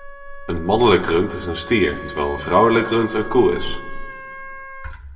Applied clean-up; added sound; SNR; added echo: none; Wind instrument, woodwind instrument; 16 dB; reverberation time 1.0 s.